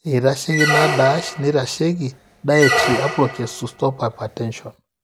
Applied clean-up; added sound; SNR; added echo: none; Squeak; 4 dB; none.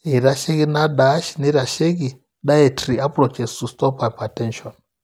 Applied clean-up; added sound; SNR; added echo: none; none; none; none.